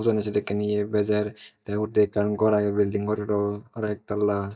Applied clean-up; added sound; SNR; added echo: neural mask model DeepFilterNet 3.